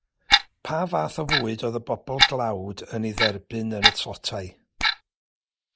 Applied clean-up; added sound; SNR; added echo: neural mask model Resemble Enhance denoiser.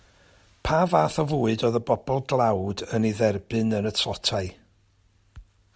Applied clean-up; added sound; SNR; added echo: none; none; none; none.